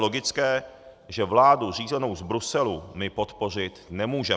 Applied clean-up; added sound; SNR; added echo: none; none; none; none.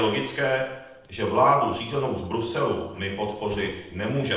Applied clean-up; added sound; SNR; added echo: neural separator model SepFormer DNS4.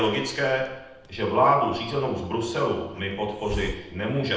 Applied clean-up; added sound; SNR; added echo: none; Hiss; 16 dB; reverberation time 0.9 s.